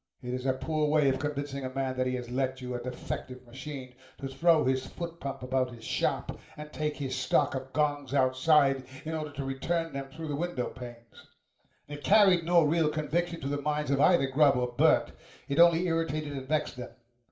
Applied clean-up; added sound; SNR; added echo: none; none; none; reverberation time 0.3 s.